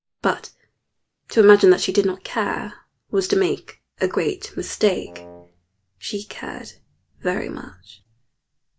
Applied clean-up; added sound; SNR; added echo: neural mask model DeepFilterNet 3.